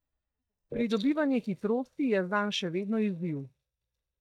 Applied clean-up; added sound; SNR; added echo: neural mask model DeepFilterNet 3.